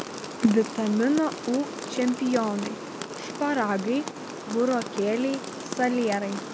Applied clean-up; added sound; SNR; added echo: none; Rain; 9 dB; none.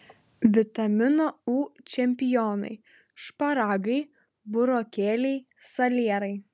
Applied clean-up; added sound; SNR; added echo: none; none; none; none.